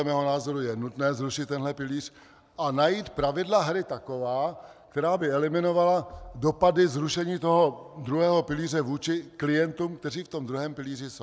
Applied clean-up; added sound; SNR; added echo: none; none; none; none.